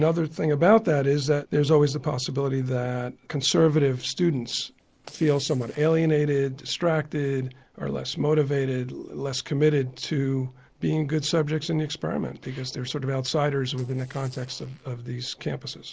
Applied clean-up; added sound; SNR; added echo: neural separator model SepFormer DNS4.